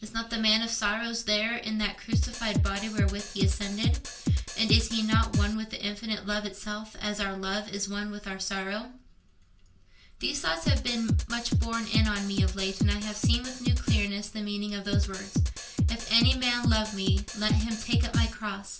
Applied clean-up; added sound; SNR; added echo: none; Drum kit; -4 dB; reverberation time 0.3 s.